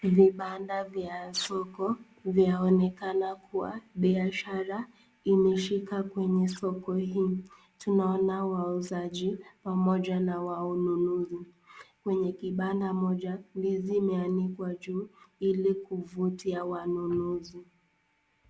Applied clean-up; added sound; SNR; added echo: none; none; none; none.